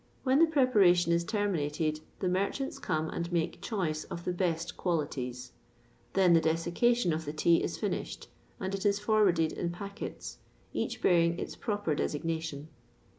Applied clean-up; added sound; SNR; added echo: none; none; none; none.